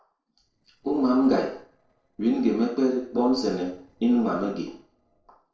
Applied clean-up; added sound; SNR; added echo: neural separator model SepFormer DNS4.